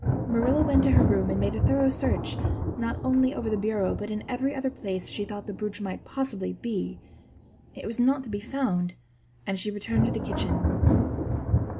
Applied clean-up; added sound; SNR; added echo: none; Thunder; 1 dB; none.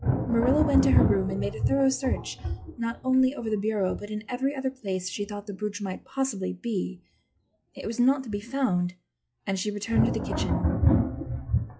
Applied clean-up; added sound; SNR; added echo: classical method log-MMSE.